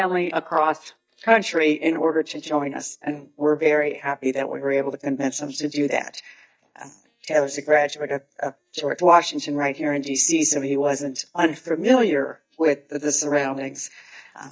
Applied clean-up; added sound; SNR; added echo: neural mask model DeepFilterNet 3.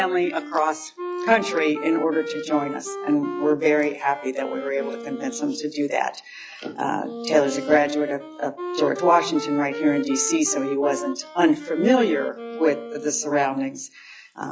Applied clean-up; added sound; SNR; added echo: classical method log-MMSE.